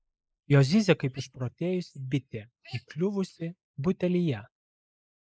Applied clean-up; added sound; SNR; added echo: neural mask model Resemble Enhance denoiser.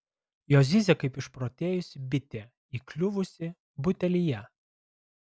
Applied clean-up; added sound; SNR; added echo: none; none; none; none.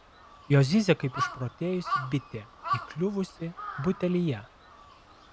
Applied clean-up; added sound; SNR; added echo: none; Crow; 9 dB; none.